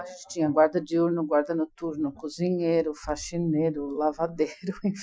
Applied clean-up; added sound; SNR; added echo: classical method Wiener filter.